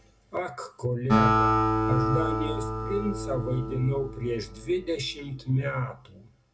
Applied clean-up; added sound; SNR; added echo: none; Acoustic guitar; -1 dB; reverberation time 0.2 s.